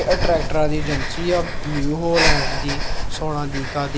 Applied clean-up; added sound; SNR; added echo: none; Breathing; -1 dB; none.